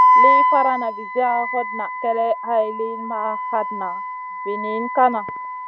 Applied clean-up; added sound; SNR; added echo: none; Wind instrument, woodwind instrument; -2 dB; none.